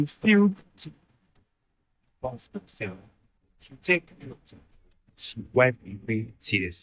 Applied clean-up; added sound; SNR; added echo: neural mask model DeepFilterNet 3.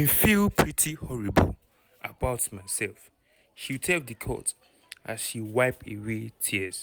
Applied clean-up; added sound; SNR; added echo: none; none; none; none.